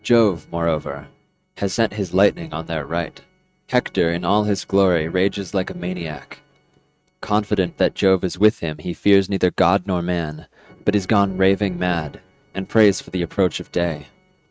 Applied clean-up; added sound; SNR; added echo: neural mask model RNNoise.